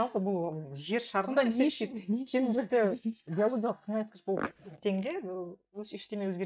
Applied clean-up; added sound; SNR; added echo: neural mask model DeepFilterNet 3.